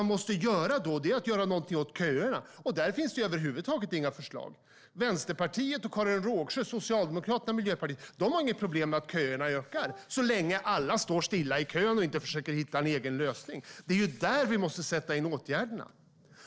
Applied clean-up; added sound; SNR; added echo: neural separator model SepFormer DNS4.